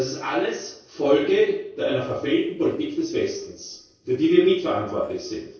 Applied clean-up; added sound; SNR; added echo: neural separator model SepFormer DNS4.